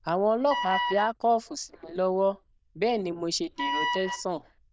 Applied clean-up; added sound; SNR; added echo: neural diffusion model UNIVERSE++.